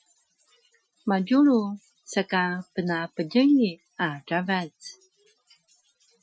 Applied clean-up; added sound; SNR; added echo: classical method Wiener filter.